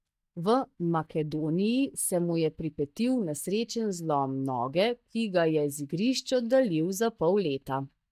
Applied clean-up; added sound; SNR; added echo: neural mask model DeepFilterNet 3.